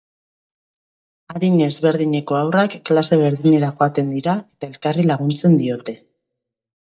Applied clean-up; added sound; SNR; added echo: neural mask model DeepFilterNet 3.